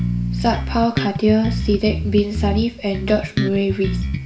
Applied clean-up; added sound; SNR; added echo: none; Bass guitar; 3 dB; reverberation time 0.4 s.